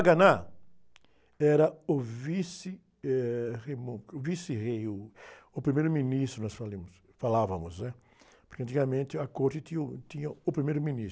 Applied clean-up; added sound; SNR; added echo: none; none; none; none.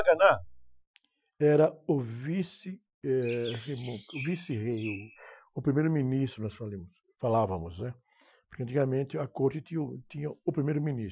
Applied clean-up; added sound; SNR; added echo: classical method Wiener filter.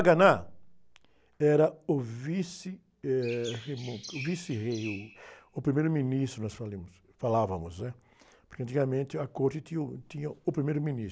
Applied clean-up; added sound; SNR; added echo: none; Chirp, tweet; 16 dB; none.